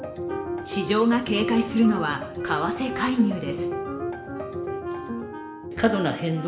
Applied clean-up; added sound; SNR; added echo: none; Wind instrument, woodwind instrument; 15 dB; reverberation time 0.8 s.